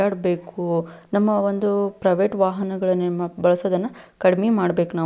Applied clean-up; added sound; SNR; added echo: none; none; none; none.